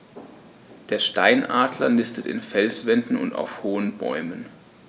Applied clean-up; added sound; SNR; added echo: none; none; none; none.